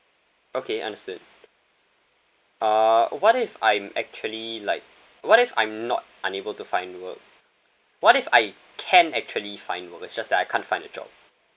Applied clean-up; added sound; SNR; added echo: none; none; none; none.